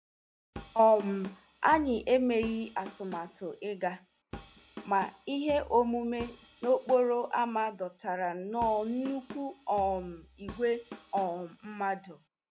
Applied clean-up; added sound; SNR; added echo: none; Drum kit; 18 dB; none.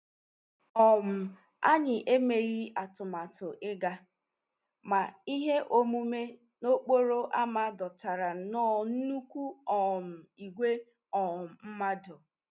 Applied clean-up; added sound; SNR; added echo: none; none; none; none.